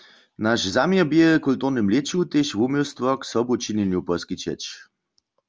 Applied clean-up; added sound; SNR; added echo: none; none; none; none.